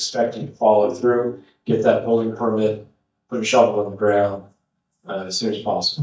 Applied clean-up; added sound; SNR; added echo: neural mask model DeepFilterNet 3.